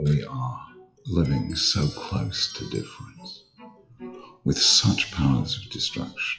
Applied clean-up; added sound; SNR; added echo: classical method WPE with log-MMSE.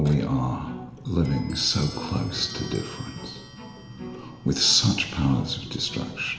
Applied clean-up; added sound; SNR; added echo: none; Clock; 18 dB; reverberation time 1.0 s.